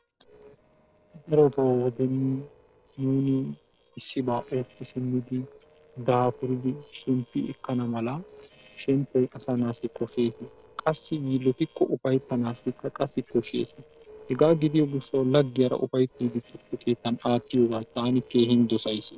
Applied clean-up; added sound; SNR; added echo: neural separator model SepFormer DNS4.